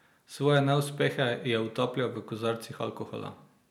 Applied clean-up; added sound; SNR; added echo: none; none; none; none.